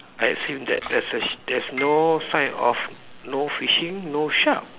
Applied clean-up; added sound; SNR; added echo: none; Piano + Domestic sounds, home sounds; 15 dB; none.